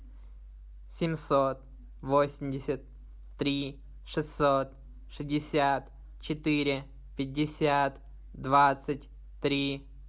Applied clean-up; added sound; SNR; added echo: none; none; none; none.